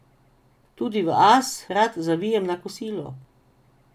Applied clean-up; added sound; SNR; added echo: none; none; none; none.